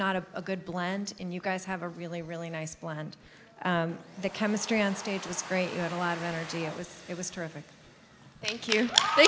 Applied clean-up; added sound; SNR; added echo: none; Domestic sounds, home sounds; 17 dB; none.